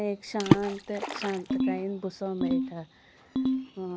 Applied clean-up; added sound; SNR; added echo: none; Water / Splash, splatter + Ringtone; -5 dB; none.